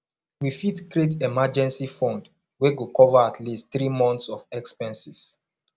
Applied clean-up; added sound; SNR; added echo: none; none; none; none.